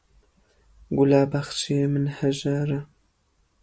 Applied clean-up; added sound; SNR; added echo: none; none; none; none.